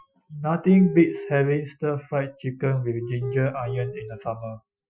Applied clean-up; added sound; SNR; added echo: classical method Wiener filter.